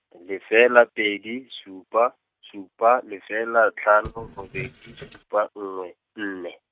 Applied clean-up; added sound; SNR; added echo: neural mask model RNNoise.